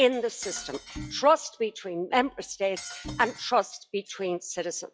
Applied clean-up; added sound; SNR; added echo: classical method log-MMSE.